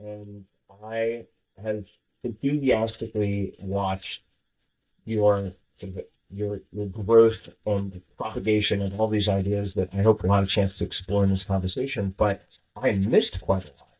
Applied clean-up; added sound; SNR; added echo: neural mask model DeepFilterNet 3.